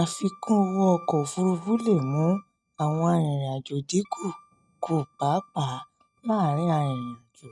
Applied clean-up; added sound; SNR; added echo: neural mask model RNNoise.